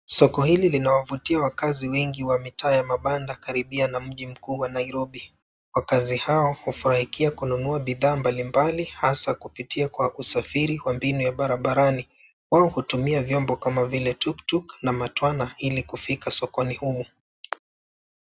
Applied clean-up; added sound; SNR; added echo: none; none; none; none.